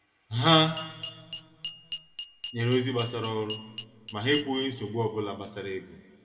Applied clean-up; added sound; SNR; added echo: none; Glass; 7 dB; reverberation time 1.8 s.